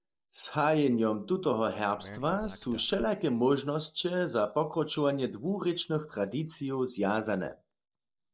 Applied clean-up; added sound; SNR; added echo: neural mask model DeepFilterNet 3.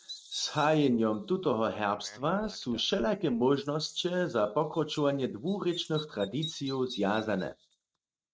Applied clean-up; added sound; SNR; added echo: neural mask model RNNoise.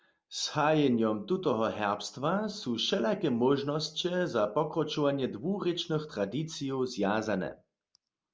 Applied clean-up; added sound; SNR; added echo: none; none; none; none.